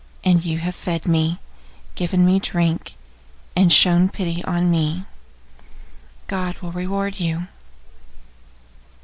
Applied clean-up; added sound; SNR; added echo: none; none; none; none.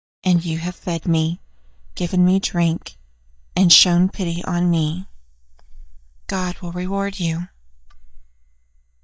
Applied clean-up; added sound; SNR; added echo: neural mask model DeepFilterNet 3.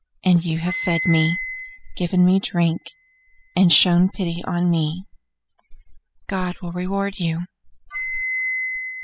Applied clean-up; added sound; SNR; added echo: classical method spectral subtraction.